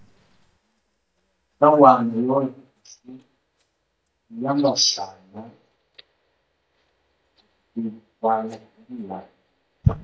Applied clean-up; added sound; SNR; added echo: neural mask model DeepFilterNet 3.